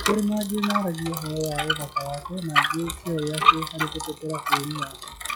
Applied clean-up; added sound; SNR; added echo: classical method log-MMSE.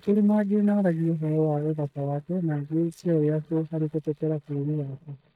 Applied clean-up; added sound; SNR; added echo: neural mask model DeepFilterNet 3.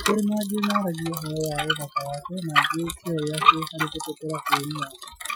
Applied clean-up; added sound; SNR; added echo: classical method Wiener filter.